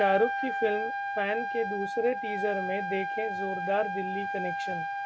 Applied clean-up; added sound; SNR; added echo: none; Trumpet; 1 dB; none.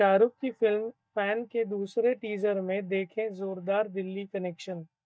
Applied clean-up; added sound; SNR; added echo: neural mask model DeepFilterNet 3.